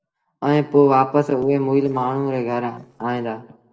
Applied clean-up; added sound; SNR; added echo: neural separator model SepFormer DNS4.